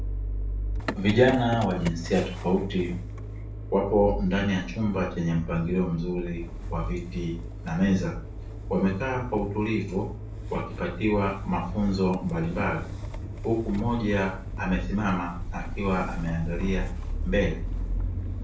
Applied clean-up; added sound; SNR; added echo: none; Engine starting / Motor vehicle (road); 5 dB; reverberation time 0.4 s.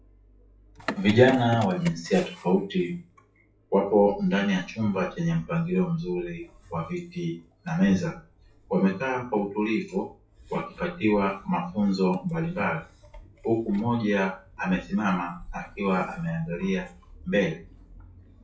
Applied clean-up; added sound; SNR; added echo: classical method WPE with log-MMSE.